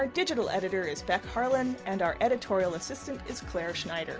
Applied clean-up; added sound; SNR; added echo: none; none; none; none.